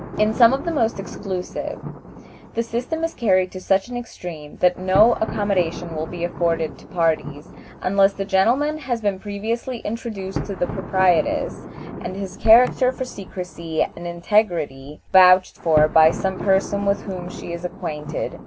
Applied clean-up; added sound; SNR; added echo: none; Thunder; 13 dB; none.